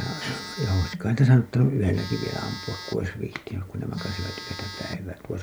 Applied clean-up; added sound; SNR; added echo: none; Telephone; 13 dB; none.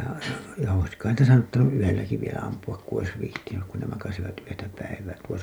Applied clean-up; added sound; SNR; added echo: none; none; none; none.